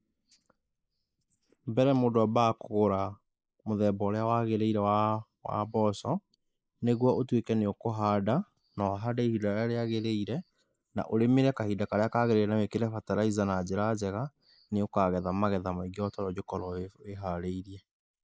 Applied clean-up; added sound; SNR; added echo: neural mask model Resemble Enhance denoiser.